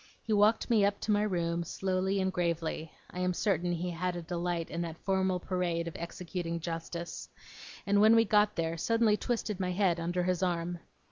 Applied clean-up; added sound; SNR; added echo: none; none; none; none.